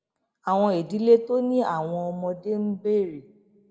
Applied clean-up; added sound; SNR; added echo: none; none; none; reverberation time 0.8 s.